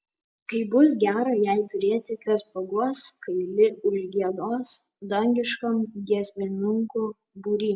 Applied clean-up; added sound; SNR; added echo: none; none; none; none.